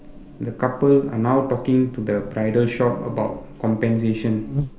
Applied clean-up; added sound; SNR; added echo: none; Buzz; 14 dB; none.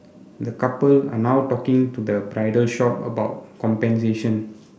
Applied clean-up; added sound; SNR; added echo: none; none; none; none.